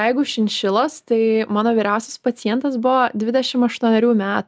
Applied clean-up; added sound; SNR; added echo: none; none; none; none.